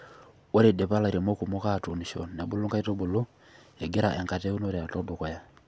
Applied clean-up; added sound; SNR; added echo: none; none; none; none.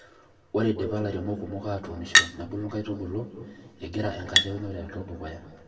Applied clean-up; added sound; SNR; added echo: none; Chink, clink; -1 dB; reverberation time 1.8 s.